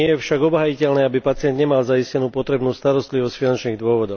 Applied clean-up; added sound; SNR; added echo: none; none; none; none.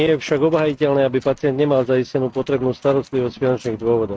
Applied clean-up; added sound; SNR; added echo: neural mask model RNNoise.